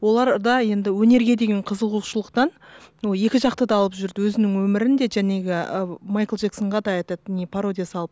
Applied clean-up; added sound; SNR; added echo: none; none; none; none.